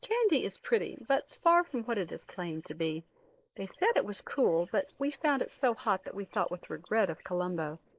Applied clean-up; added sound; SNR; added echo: neural mask model Resemble Enhance denoiser.